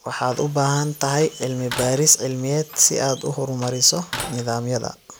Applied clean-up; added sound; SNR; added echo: none; Slam; 15 dB; none.